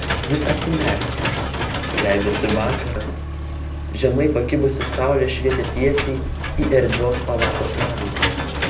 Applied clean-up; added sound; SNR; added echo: none; Engine / Mechanisms; 1 dB; reverberation time 0.4 s.